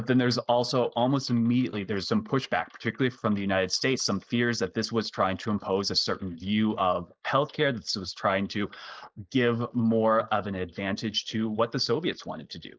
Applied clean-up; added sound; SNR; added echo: neural mask model Resemble Enhance denoiser.